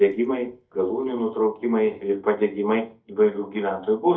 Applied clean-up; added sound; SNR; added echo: neural mask model DeepFilterNet 3.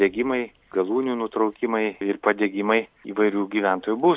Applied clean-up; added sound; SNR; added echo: none; none; none; none.